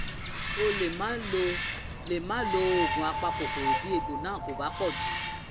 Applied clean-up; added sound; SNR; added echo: none; Piano + Bird vocalization, bird call, bird song; 0 dB; none.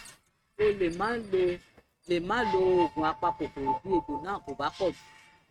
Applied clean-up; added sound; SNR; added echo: neural mask model RNNoise.